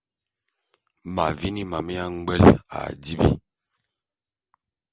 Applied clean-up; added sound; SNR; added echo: none; none; none; none.